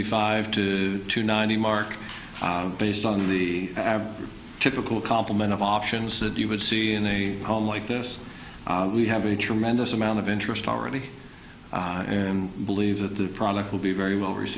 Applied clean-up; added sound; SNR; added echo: none; none; none; none.